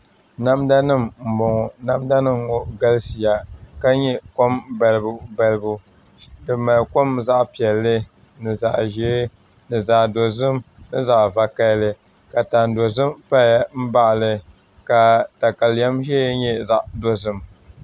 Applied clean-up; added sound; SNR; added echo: none; none; none; none.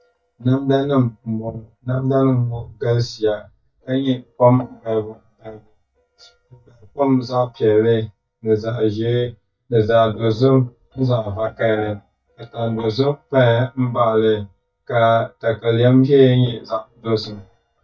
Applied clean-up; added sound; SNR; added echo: neural mask model DeepFilterNet 3.